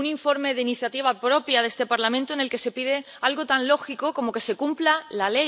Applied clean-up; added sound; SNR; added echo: none; none; none; none.